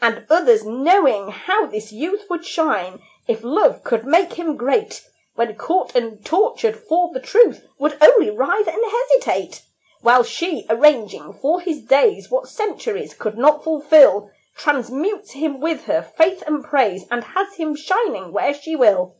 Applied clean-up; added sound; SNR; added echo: none; none; none; none.